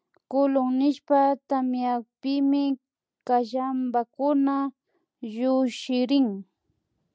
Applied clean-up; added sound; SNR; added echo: none; none; none; none.